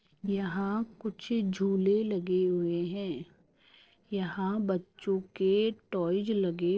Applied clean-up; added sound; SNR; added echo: neural separator model SepFormer DNS4.